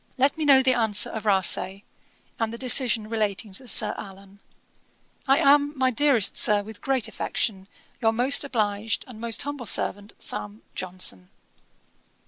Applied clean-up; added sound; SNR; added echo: none; none; none; none.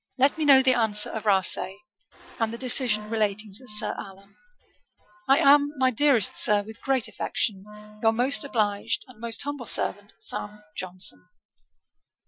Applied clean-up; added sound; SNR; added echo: classical method Wiener filter.